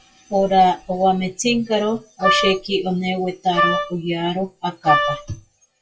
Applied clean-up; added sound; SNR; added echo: classical method WPE with log-MMSE.